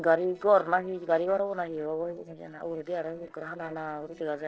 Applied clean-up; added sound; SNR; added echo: neural separator model SepFormer DNS4.